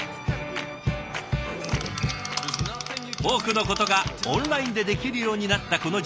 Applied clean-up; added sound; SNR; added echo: none; Insect; 9 dB; none.